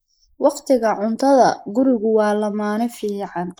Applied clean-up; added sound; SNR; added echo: neural mask model Resemble Enhance denoiser.